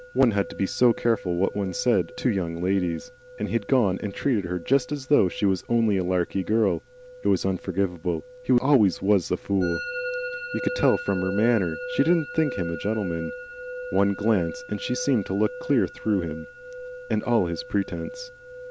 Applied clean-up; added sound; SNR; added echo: none; Musical instrument; 12 dB; none.